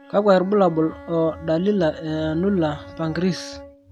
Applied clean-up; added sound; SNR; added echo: none; Bowed string instrument; 20 dB; none.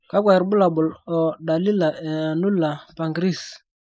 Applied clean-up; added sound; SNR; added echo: neural mask model Resemble Enhance denoiser.